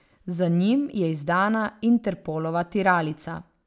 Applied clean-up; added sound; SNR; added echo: none; none; none; none.